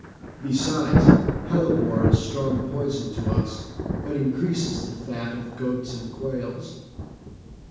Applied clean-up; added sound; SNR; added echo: none; Thunder; -2 dB; reverberation time 1.2 s.